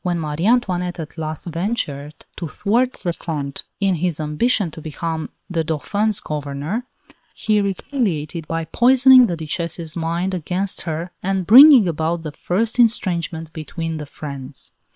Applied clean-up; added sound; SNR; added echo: neural separator model SepFormer WHAM!.